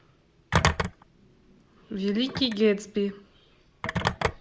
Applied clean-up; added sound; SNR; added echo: none; Telephone; 1 dB; none.